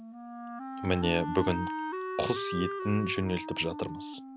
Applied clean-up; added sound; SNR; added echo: none; Wind instrument, woodwind instrument; 5 dB; none.